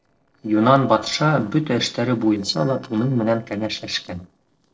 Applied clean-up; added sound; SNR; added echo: neural separator model SepFormer DNS4.